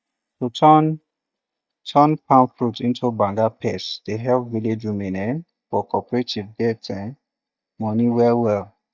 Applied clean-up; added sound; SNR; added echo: neural mask model DeepFilterNet 3.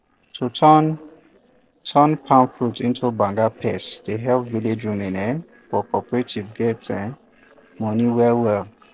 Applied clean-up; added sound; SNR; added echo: neural separator model SepFormer DNS4.